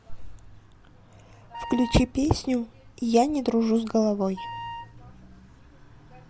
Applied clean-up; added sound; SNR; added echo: none; Wind instrument, woodwind instrument; 12 dB; none.